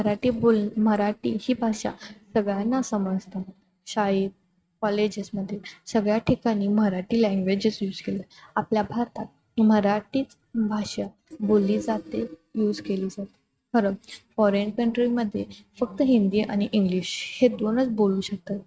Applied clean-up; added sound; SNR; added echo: neural mask model RNNoise.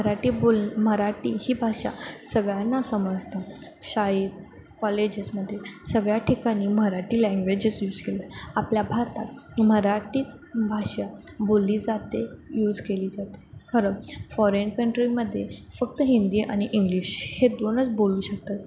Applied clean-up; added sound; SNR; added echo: none; none; none; none.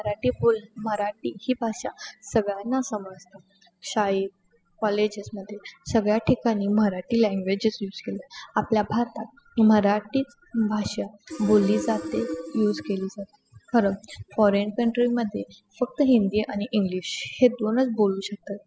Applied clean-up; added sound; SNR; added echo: classical method spectral subtraction.